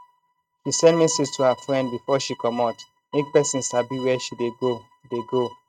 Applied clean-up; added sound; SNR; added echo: neural mask model RNNoise.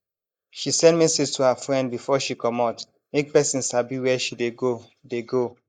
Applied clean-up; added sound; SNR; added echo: neural mask model Resemble Enhance denoiser.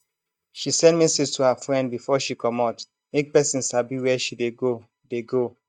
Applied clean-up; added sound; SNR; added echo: neural mask model DeepFilterNet 3.